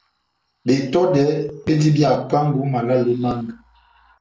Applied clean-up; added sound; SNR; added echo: neural separator model SepFormer DNS4.